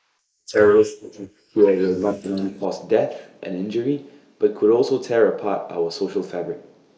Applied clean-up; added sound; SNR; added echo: neural mask model Resemble Enhance denoiser.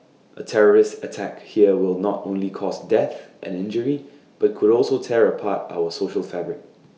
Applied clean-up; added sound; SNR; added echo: none; none; none; none.